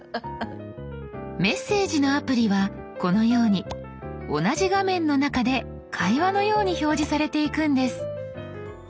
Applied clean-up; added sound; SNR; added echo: none; none; none; none.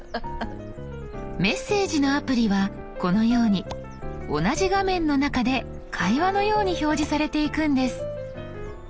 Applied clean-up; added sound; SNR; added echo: none; Bus + Bird / Dog; 14 dB; none.